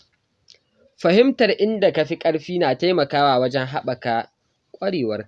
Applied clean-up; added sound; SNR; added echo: none; none; none; none.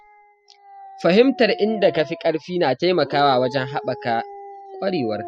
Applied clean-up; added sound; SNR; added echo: classical method spectral subtraction.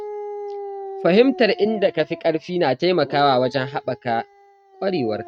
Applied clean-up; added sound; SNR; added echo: neural mask model RNNoise.